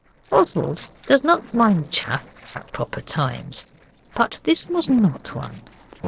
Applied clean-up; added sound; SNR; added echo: neural separator model SepFormer DNS4.